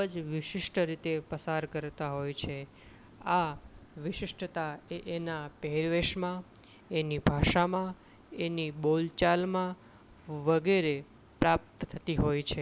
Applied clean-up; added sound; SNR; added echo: none; none; none; none.